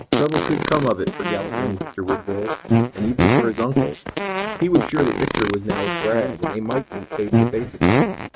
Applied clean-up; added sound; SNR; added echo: neural mask model RNNoise.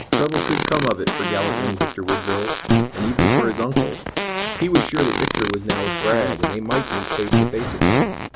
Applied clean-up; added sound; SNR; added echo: none; Fart; -3 dB; none.